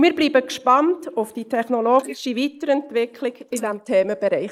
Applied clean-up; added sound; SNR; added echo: neural mask model Resemble Enhance denoiser.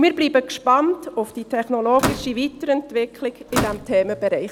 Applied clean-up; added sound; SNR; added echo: none; Slam / Microwave oven; 6 dB; none.